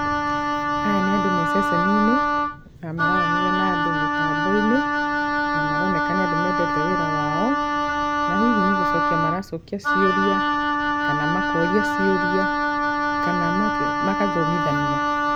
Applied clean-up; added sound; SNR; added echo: none; Wind instrument, woodwind instrument; -4 dB; none.